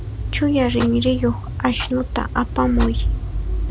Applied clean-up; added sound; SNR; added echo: none; Clock; 2 dB; none.